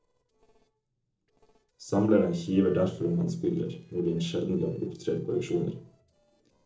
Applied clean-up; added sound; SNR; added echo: neural separator model SepFormer DNS4.